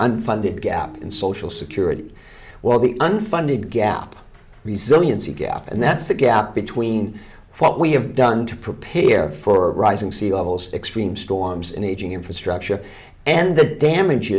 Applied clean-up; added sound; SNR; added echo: none; Siren; 18 dB; none.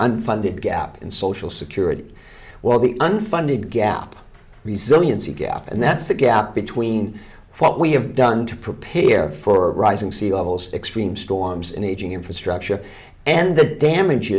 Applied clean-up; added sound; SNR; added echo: none; none; none; none.